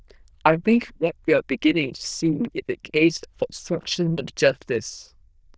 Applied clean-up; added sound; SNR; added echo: neural diffusion model UNIVERSE++.